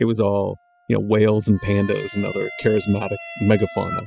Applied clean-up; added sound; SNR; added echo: classical method spectral subtraction.